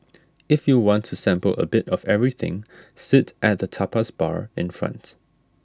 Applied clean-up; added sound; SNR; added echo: none; none; none; none.